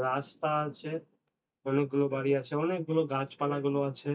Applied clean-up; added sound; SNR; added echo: neural mask model DeepFilterNet 3.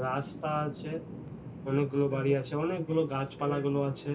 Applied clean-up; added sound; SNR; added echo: none; Bird vocalization, bird call, bird song; 13 dB; reverberation time 0.2 s.